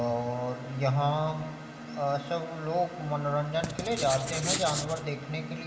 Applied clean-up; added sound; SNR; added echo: none; Writing; 4 dB; reverberation time 1.8 s.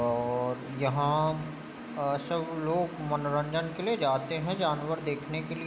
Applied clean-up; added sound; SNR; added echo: none; none; none; none.